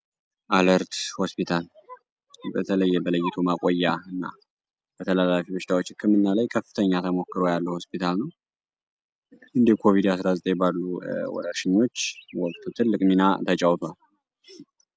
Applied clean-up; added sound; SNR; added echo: none; none; none; none.